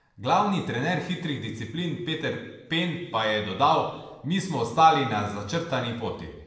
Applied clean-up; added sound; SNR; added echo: none; none; none; reverberation time 0.9 s.